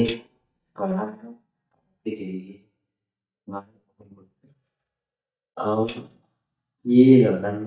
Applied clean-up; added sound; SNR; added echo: neural mask model DeepFilterNet 3.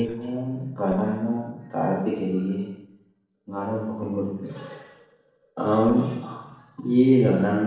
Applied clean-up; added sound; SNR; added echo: neural separator model SepFormer DNS4.